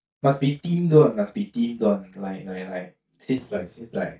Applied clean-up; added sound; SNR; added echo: neural mask model DeepFilterNet 3.